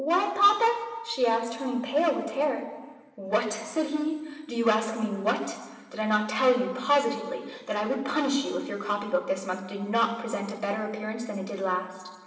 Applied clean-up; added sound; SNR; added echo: none; none; none; reverberation time 1.4 s.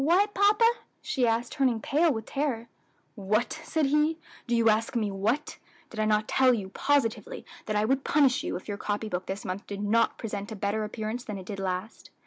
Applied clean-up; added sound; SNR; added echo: none; none; none; none.